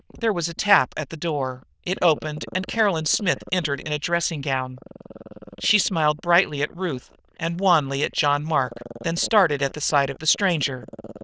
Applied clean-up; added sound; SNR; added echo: neural diffusion model UNIVERSE++.